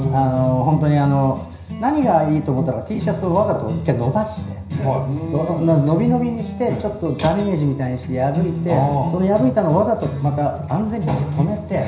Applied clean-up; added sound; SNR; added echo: none; none; none; reverberation time 0.5 s.